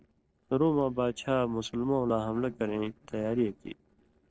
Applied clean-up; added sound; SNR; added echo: neural separator model SepFormer DNS4.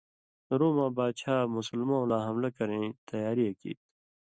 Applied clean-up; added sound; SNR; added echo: none; none; none; none.